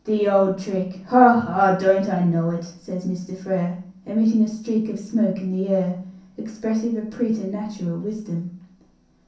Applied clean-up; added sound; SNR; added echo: none; none; none; reverberation time 0.6 s.